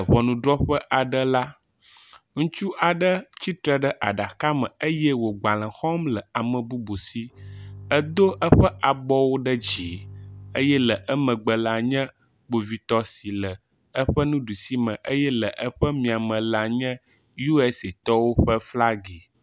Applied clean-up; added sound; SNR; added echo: none; Bowed string instrument; 18 dB; none.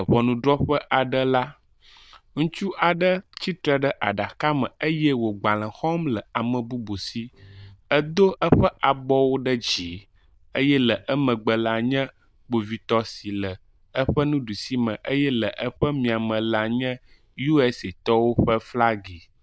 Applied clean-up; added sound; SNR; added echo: neural diffusion model UNIVERSE++.